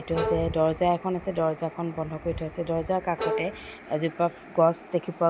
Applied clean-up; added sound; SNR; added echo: none; Bowed string instrument; 9 dB; none.